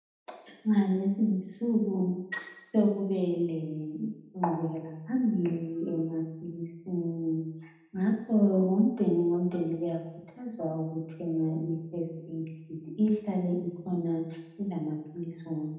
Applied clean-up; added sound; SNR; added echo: none; none; none; reverberation time 0.8 s.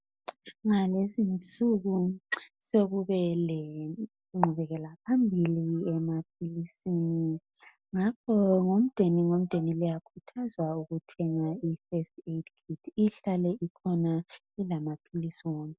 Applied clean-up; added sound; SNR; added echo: none; none; none; none.